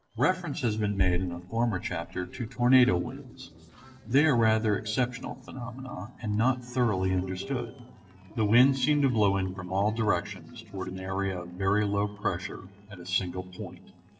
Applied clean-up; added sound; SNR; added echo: neural separator model SepFormer DNS4.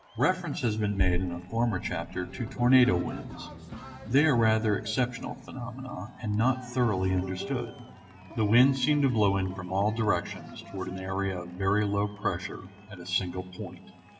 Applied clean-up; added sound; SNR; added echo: none; Cheering; 18 dB; reverberation time 2.7 s.